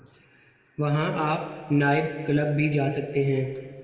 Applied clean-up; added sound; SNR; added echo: none; none; none; reverberation time 2.0 s.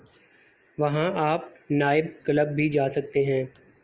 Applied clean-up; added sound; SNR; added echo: none; none; none; none.